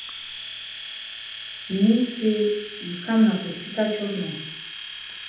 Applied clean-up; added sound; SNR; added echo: none; Domestic sounds, home sounds; 10 dB; reverberation time 0.8 s.